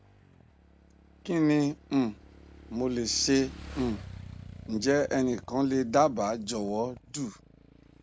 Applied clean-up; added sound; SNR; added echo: none; Motorcycle / Engine; 17 dB; none.